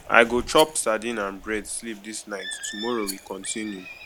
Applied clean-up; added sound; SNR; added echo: none; Rattle + Bird; 15 dB; none.